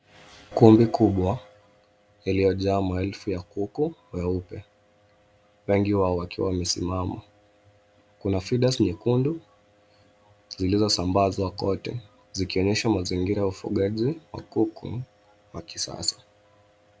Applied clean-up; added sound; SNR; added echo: none; none; none; none.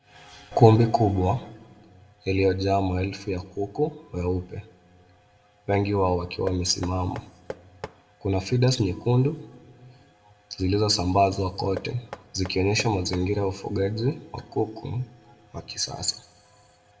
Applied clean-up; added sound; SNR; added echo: none; Knock; 17 dB; reverberation time 0.6 s.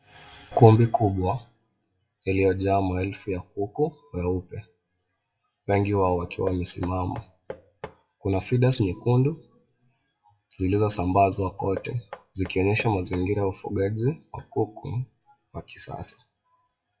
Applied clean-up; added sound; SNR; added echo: classical method WPE with log-MMSE.